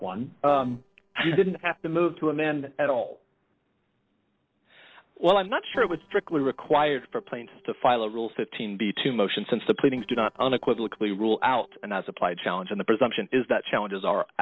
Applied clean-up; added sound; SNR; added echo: neural separator model SepFormer DNS4.